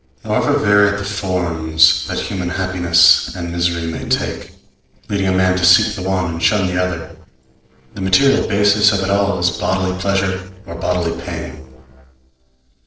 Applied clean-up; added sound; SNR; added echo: neural separator model SepFormer DNS4.